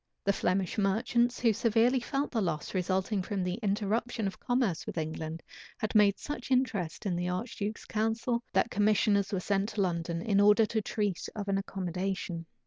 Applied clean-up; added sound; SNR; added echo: none; none; none; none.